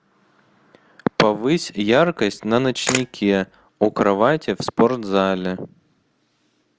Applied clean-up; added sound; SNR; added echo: none; Camera; 9 dB; none.